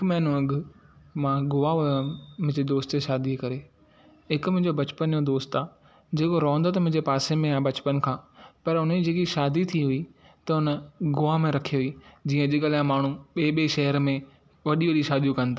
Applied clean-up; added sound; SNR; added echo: none; none; none; none.